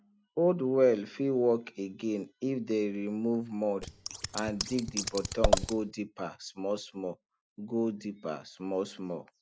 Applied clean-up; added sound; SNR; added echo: none; Scissors; 0 dB; none.